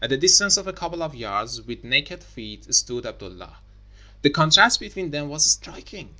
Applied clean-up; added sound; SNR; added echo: none; none; none; none.